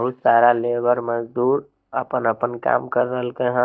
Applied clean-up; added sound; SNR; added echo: neural mask model DeepFilterNet 3.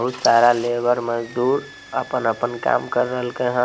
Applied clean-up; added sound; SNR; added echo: none; Engine starting / Car; 17 dB; none.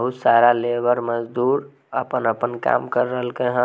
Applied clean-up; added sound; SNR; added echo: none; none; none; none.